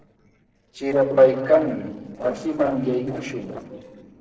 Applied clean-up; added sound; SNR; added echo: neural separator model SepFormer DNS4.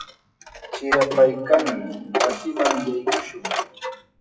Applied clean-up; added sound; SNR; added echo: classical method WPE with log-MMSE.